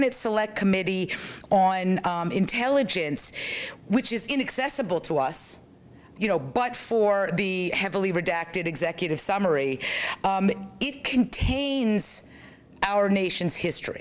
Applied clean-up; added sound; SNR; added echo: none; none; none; none.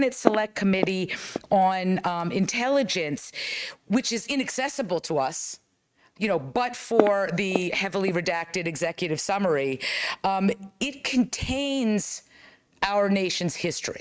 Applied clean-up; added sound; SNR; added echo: neural mask model RNNoise.